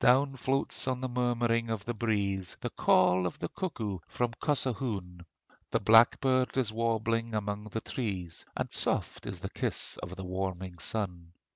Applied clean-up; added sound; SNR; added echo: none; none; none; none.